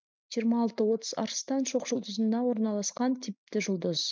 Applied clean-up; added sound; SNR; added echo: none; none; none; none.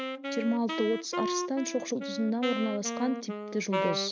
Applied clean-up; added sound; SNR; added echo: none; Wind instrument, woodwind instrument; 3 dB; none.